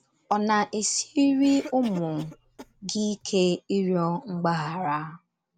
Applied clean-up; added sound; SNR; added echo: none; Cough; 20 dB; none.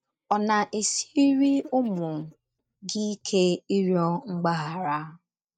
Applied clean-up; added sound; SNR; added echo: neural mask model DeepFilterNet 3.